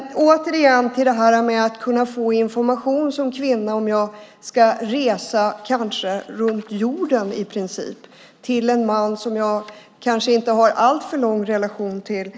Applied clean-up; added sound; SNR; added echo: none; none; none; none.